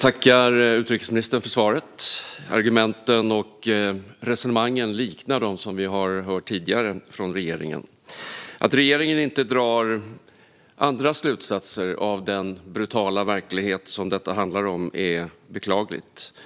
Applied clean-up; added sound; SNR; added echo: none; none; none; none.